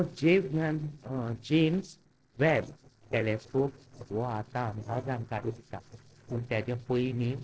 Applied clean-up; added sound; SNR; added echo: neural separator model SepFormer DNS4.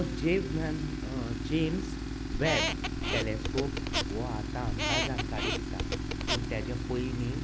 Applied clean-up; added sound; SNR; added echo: none; Tools + Squeak; -2 dB; none.